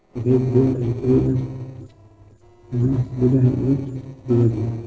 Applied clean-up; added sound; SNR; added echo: neural separator model SepFormer DNS4.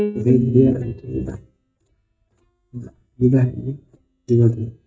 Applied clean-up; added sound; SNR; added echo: neural mask model DeepFilterNet 3.